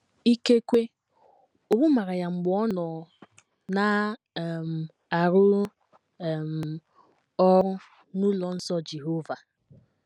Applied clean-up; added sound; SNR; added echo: none; none; none; none.